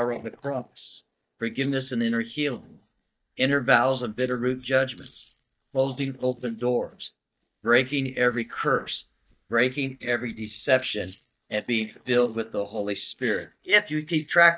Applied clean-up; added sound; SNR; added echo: neural mask model DeepFilterNet 3.